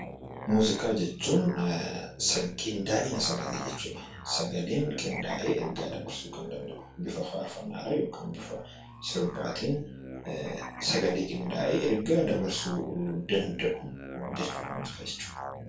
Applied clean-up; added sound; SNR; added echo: none; Musical instrument; 11 dB; reverberation time 0.3 s.